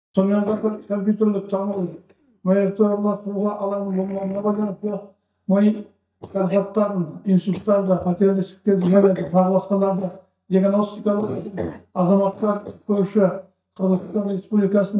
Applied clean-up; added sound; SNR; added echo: neural mask model DeepFilterNet 3.